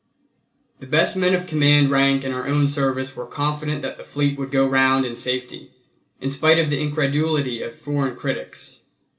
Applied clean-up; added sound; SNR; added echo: none; none; none; reverberation time 0.7 s.